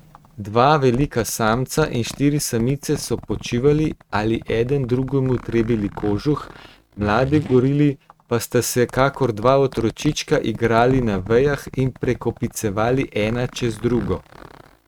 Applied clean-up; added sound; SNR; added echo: neural mask model RNNoise.